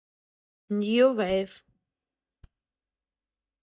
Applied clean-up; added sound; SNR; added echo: neural mask model DeepFilterNet 3.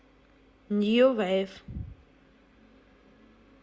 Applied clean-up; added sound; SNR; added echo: none; none; none; none.